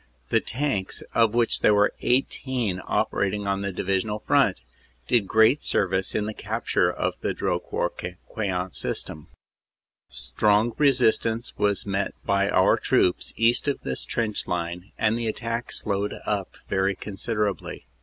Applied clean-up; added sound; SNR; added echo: none; none; none; none.